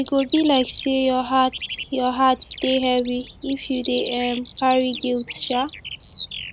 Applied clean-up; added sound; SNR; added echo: none; Bird vocalization, bird call, bird song; 10 dB; none.